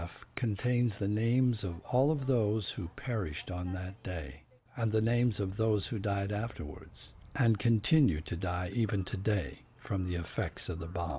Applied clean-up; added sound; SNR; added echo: none; none; none; none.